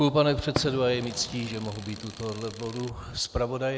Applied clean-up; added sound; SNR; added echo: none; Tools + Fireworks; 11 dB; none.